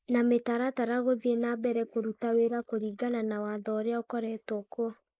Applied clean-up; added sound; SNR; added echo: neural mask model Resemble Enhance denoiser.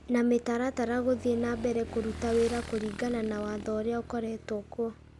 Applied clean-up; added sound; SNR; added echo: none; Motorcycle / Engine; 14 dB; none.